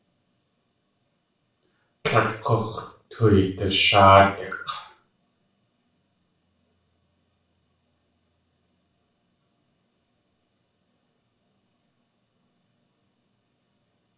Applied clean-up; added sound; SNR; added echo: none; none; none; reverberation time 0.4 s.